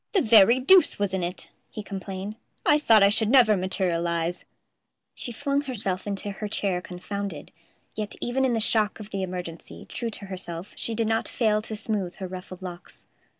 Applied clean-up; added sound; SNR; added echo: neural mask model Resemble Enhance denoiser.